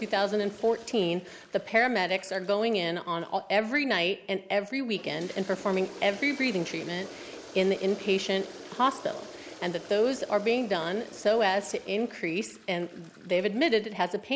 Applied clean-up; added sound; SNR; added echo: none; Toilet flush; 18 dB; none.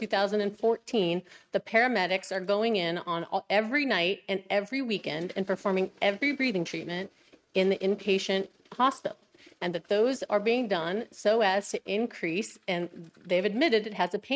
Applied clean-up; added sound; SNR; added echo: neural mask model RNNoise.